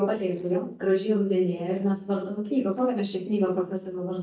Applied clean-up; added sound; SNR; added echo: neural mask model DeepFilterNet 3.